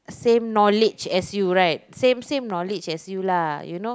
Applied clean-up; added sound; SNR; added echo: none; none; none; none.